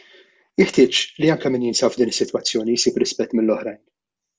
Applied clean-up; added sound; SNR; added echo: none; none; none; none.